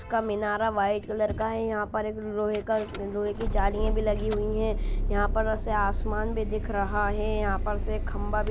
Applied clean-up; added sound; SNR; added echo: none; Idling / Engine starting / Door / Car; 2 dB; none.